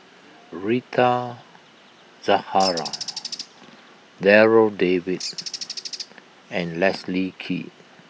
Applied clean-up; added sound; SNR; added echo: none; Bird; 15 dB; none.